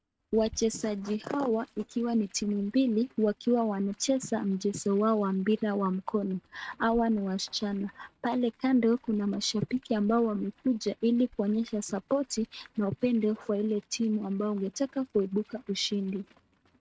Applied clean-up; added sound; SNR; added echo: neural mask model RNNoise.